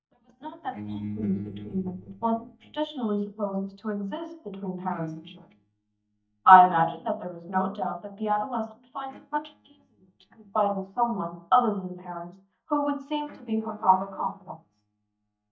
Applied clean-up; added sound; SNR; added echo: neural mask model DeepFilterNet 3.